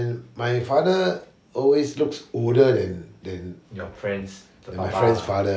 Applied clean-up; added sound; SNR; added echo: none; none; none; none.